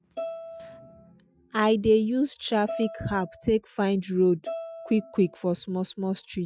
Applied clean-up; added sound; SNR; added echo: classical method Wiener filter.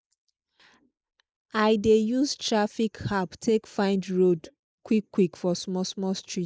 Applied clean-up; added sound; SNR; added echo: neural mask model Resemble Enhance denoiser.